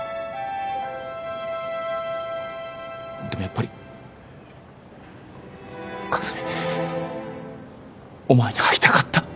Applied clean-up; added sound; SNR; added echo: none; none; none; none.